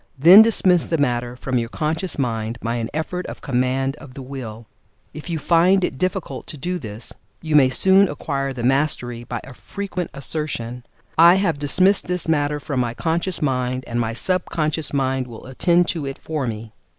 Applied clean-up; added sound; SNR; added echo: neural mask model Resemble Enhance denoiser.